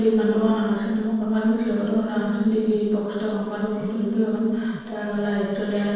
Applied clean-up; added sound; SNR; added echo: neural separator model SepFormer DNS4.